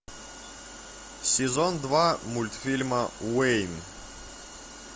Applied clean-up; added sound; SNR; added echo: none; none; none; none.